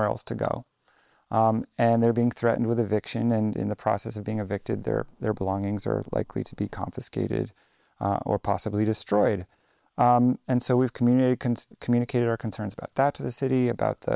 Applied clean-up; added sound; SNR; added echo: neural separator model SepFormer WHAM!.